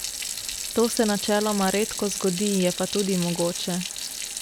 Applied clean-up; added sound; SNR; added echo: none; Sink (filling or washing) / Water tap, faucet; 6 dB; none.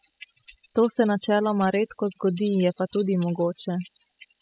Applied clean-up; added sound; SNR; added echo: classical method spectral subtraction.